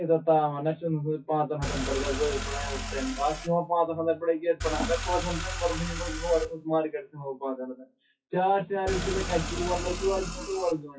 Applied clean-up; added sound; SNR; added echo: classical method WPE with log-MMSE.